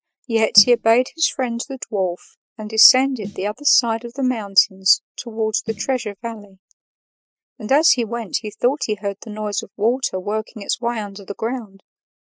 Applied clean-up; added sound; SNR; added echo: classical method spectral subtraction.